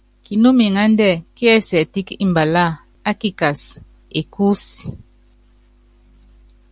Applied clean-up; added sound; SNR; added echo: none; none; none; none.